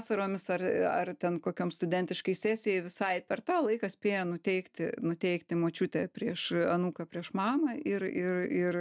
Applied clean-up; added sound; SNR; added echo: none; none; none; none.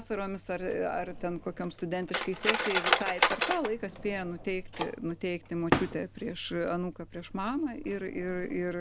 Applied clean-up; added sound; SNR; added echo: none; Cutlery, silverware; 1 dB; none.